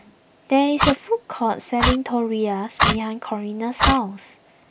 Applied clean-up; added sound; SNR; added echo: none; Clock; 2 dB; none.